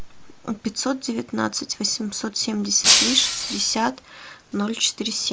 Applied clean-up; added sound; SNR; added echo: none; Shatter; -5 dB; none.